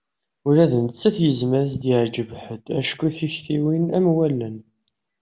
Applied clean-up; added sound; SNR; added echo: none; none; none; none.